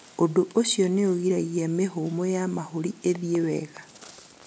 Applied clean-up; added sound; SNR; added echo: none; none; none; none.